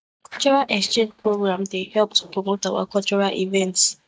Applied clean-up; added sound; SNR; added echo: neural mask model DeepFilterNet 3.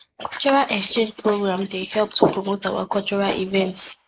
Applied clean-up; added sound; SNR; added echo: neural mask model Resemble Enhance denoiser.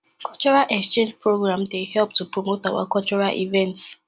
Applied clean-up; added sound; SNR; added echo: none; none; none; none.